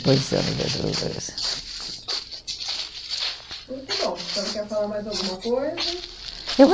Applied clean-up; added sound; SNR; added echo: none; Walk, footsteps; 6 dB; none.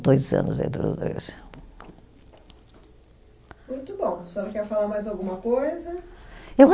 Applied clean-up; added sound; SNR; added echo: none; none; none; none.